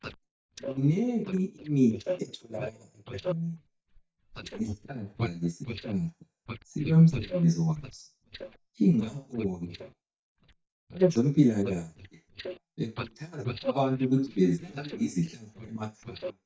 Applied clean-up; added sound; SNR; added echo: neural mask model DeepFilterNet 3.